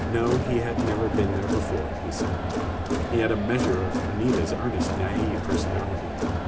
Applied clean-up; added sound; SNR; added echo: none; Crowd; -1 dB; reverberation time 2.2 s.